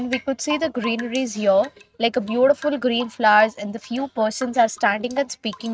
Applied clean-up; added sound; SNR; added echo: neural mask model RNNoise.